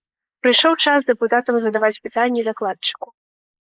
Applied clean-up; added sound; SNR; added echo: neural mask model Resemble Enhance denoiser.